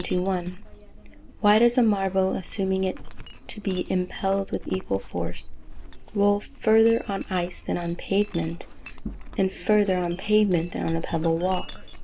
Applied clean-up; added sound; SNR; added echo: none; Chink, clink; 10 dB; none.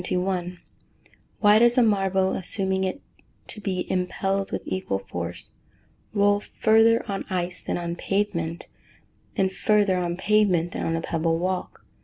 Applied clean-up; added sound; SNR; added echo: none; none; none; none.